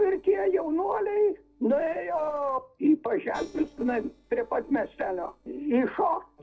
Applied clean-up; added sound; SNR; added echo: neural separator model SepFormer DNS4.